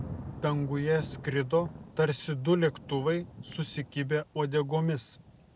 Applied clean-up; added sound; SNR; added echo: none; Thunder / Rain; 15 dB; none.